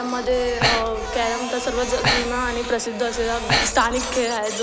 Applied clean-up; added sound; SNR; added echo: none; Breathing + Printer; 3 dB; none.